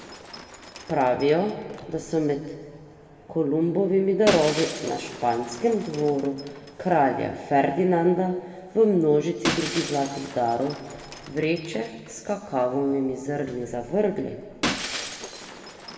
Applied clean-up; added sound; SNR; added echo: none; Shatter; 12 dB; reverberation time 1.9 s.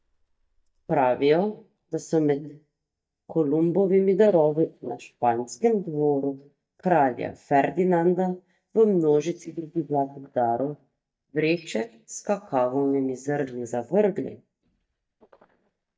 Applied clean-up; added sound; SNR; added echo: neural mask model DeepFilterNet 3.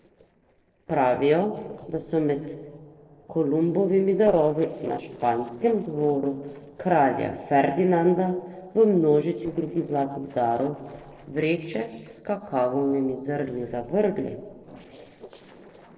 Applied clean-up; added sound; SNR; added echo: neural separator model SepFormer DNS4.